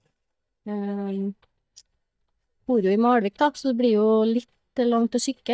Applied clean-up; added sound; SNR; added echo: neural mask model DeepFilterNet 3.